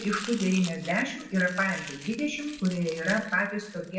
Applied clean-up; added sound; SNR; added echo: none; Domestic sounds, home sounds; 15 dB; reverberation time 0.6 s.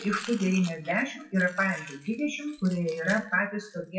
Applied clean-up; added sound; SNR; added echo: classical method WPE with log-MMSE.